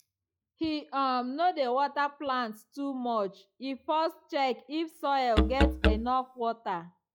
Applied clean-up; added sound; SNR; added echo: classical method log-MMSE.